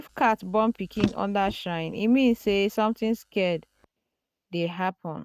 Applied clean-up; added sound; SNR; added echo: neural mask model RNNoise.